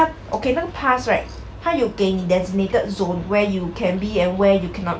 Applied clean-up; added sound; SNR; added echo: none; none; none; none.